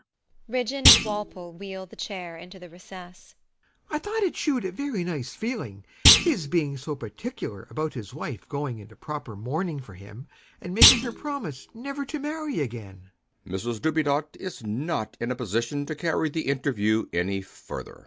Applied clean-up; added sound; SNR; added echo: none; Thump, thud; -5 dB; none.